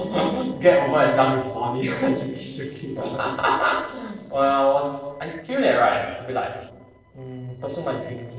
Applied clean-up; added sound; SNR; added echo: neural separator model SepFormer DNS4.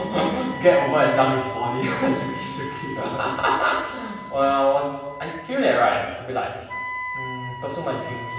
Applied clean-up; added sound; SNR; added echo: none; Wind instrument, woodwind instrument; 12 dB; reverberation time 1.1 s.